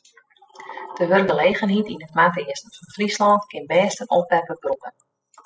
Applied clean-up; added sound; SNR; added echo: classical method spectral subtraction.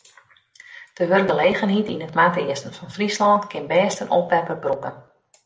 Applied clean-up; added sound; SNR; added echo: none; none; none; none.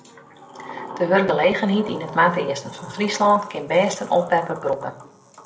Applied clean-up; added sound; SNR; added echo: none; Sliding door; 16 dB; none.